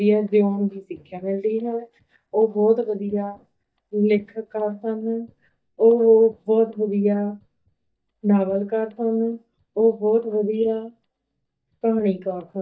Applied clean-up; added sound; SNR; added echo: neural mask model DeepFilterNet 3.